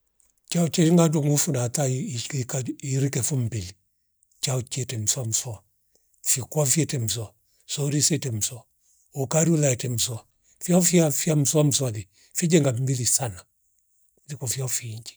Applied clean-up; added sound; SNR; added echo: neural mask model DeepFilterNet 3.